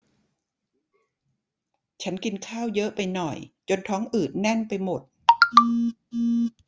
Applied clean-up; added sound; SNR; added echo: none; none; none; none.